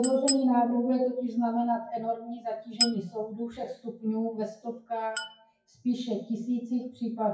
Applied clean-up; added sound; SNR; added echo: classical method WPE with log-MMSE.